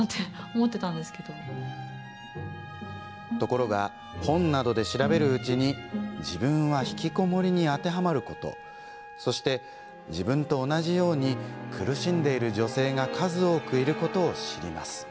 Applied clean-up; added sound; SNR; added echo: none; Wind instrument, woodwind instrument; 20 dB; none.